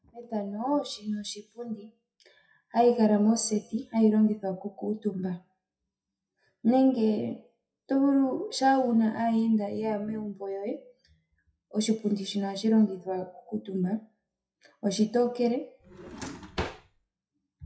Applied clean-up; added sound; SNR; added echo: classical method WPE with log-MMSE.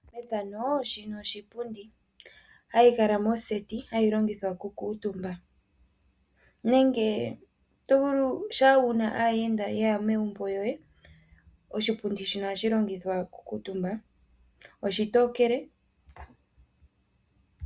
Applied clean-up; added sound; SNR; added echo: none; none; none; none.